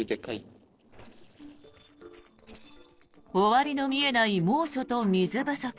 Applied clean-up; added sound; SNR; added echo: neural separator model SepFormer DNS4.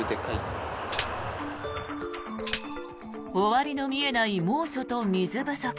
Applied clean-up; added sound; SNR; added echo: none; Tambourine; 12 dB; none.